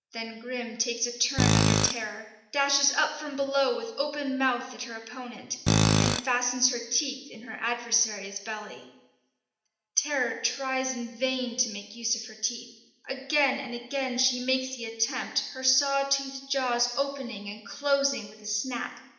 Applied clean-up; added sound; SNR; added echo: none; Tools; -4 dB; reverberation time 0.8 s.